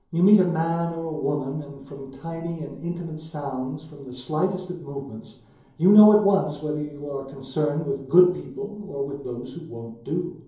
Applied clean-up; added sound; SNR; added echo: none; none; none; reverberation time 2.8 s.